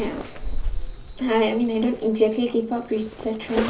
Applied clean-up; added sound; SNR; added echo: none; Zipper (clothing); 5 dB; reverberation time 0.5 s.